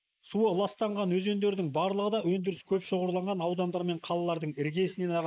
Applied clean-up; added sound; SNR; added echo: neural mask model Resemble Enhance denoiser.